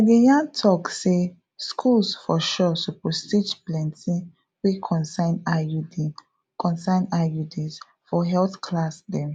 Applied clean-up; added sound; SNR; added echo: none; none; none; none.